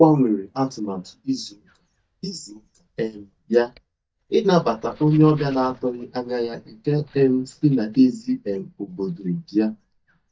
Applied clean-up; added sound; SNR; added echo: neural mask model DeepFilterNet 3.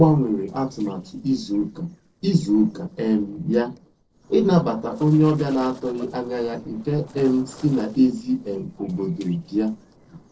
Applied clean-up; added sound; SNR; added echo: neural separator model SepFormer DNS4.